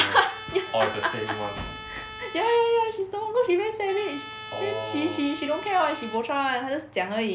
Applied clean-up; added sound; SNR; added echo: none; Trumpet; 13 dB; none.